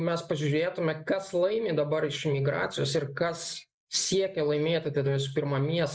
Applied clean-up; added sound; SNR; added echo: neural mask model Resemble Enhance denoiser.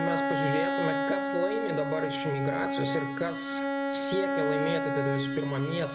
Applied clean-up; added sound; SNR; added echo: none; Bowed string instrument; -1 dB; none.